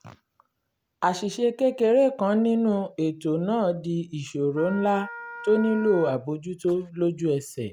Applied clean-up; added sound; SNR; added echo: none; Wind instrument, woodwind instrument; 14 dB; none.